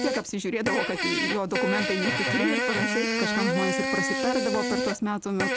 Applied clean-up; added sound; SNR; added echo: none; Fart; -1 dB; none.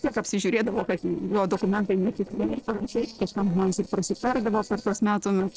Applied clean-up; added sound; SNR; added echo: neural separator model SepFormer DNS4.